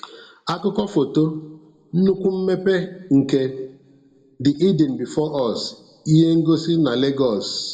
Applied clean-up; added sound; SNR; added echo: none; none; none; reverberation time 0.7 s.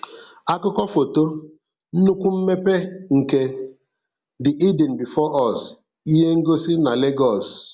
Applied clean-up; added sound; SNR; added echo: none; none; none; none.